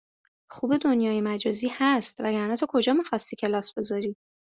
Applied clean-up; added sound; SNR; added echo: none; none; none; none.